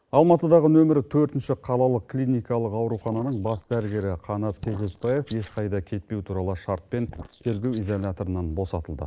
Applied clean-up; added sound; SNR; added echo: neural mask model Resemble Enhance denoiser.